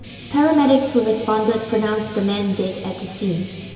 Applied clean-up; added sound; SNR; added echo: none; Guitar; 16 dB; reverberation time 2.3 s.